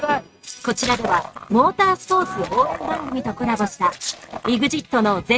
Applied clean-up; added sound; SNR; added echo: neural mask model RNNoise.